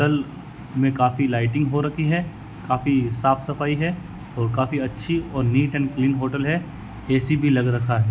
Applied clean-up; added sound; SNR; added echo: none; none; none; none.